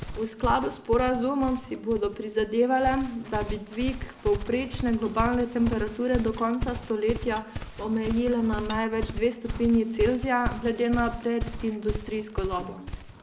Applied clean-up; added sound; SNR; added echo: none; Livestock, farm animals, working animals; 8 dB; none.